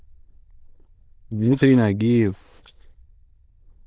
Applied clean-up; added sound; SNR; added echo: neural diffusion model UNIVERSE++.